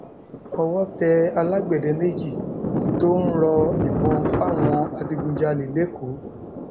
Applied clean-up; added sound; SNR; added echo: none; Thunder; 4 dB; none.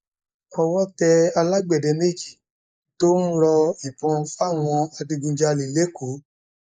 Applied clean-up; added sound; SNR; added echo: neural mask model Resemble Enhance denoiser.